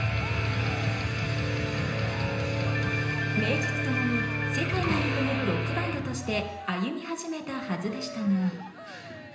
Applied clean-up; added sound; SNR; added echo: none; Cheering; 17 dB; reverberation time 0.9 s.